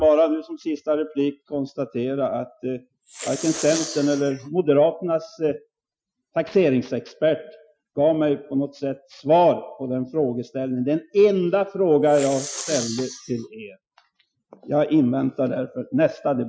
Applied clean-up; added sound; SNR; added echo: classical method Wiener filter.